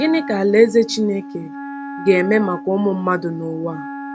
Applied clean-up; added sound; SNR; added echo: none; Wind instrument, woodwind instrument; 12 dB; none.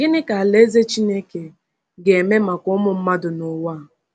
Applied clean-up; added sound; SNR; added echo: none; none; none; none.